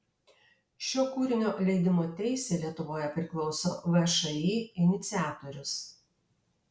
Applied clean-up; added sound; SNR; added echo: none; none; none; none.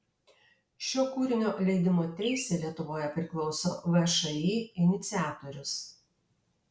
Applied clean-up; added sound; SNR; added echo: none; Bird; 15 dB; none.